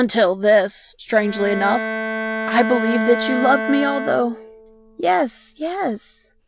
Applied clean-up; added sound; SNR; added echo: none; Bowed string instrument; 7 dB; none.